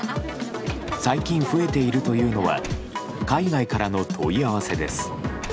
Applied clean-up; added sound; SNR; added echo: none; Sliding door; 15 dB; none.